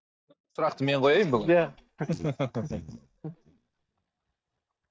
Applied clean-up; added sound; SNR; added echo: neural mask model DeepFilterNet 3.